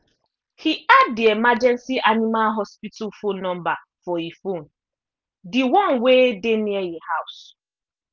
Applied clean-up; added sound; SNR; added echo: none; none; none; none.